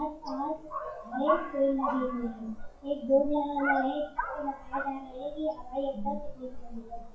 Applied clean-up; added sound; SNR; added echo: classical method WPE with log-MMSE.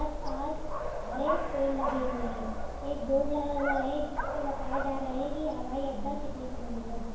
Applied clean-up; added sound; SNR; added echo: none; Dog; 0 dB; reverberation time 1.2 s.